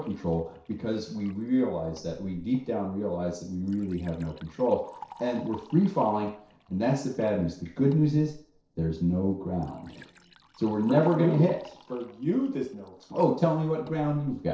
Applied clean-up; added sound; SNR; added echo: neural separator model SepFormer DNS4.